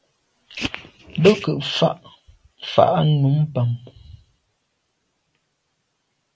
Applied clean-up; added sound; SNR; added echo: none; none; none; none.